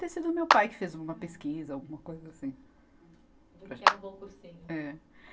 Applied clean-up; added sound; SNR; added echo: none; Clapping; -4 dB; reverberation time 0.1 s.